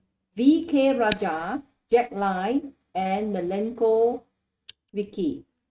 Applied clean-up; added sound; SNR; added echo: neural mask model RNNoise.